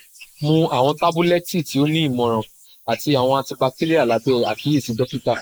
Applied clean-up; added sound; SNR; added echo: neural mask model Resemble Enhance denoiser.